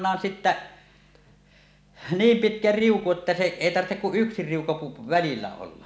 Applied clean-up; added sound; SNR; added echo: none; none; none; none.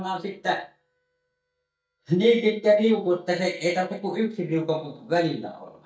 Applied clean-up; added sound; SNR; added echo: neural mask model DeepFilterNet 3.